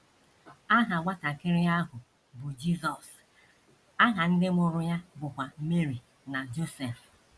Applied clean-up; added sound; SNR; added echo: none; none; none; none.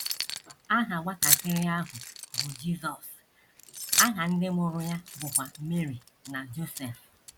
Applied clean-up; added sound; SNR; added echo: none; Keys jangling; 2 dB; none.